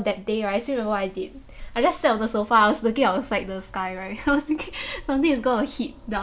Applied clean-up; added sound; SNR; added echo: none; none; none; none.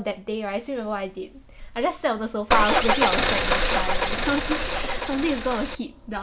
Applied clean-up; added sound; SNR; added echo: none; Car; -4 dB; none.